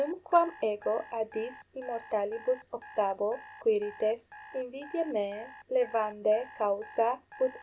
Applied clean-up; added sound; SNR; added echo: none; Alarm; 19 dB; none.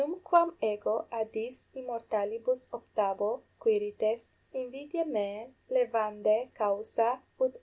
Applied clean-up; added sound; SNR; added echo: none; none; none; none.